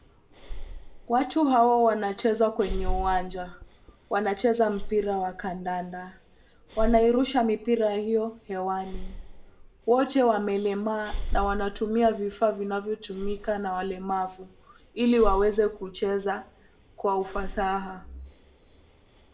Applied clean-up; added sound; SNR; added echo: none; Breathing; 9 dB; reverberation time 0.3 s.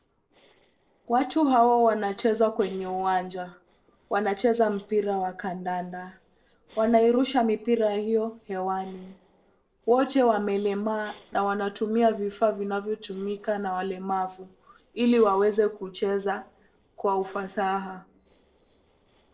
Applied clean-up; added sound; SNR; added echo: neural separator model SepFormer DNS4.